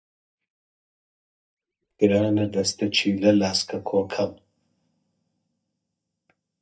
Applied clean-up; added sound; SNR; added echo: neural mask model DeepFilterNet 3.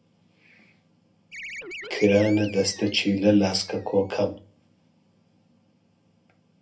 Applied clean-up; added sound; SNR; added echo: none; Animal; 14 dB; reverberation time 0.3 s.